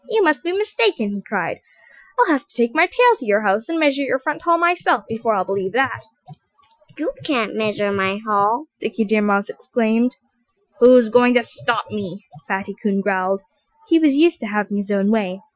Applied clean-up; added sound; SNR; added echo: classical method Wiener filter.